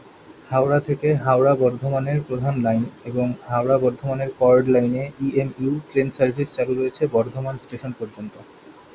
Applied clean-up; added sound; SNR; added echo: none; none; none; none.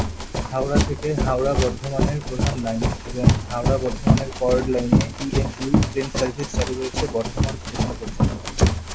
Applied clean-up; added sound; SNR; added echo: none; Run; -4 dB; none.